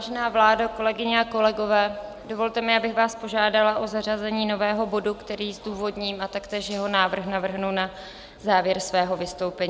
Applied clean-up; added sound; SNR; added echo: none; none; none; none.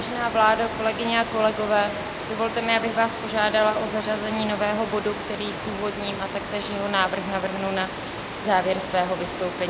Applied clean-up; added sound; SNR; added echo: none; Water; 7 dB; none.